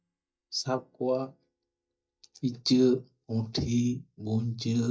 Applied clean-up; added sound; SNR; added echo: neural mask model DeepFilterNet 3.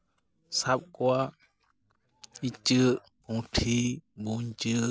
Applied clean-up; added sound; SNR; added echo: none; none; none; none.